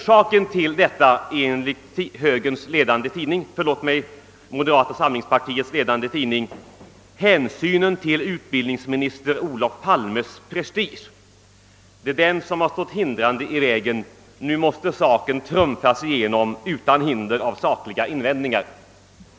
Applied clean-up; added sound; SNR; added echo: none; none; none; none.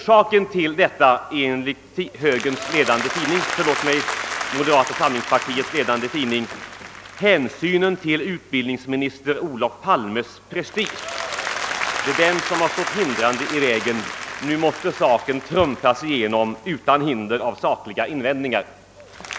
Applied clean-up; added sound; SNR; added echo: none; Applause; 9 dB; none.